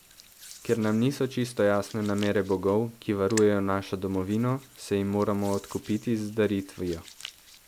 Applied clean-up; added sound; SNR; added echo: none; Hands; 19 dB; none.